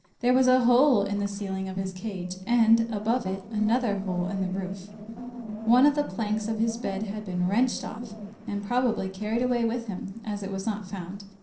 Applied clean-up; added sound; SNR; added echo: neural separator model SepFormer DNS4.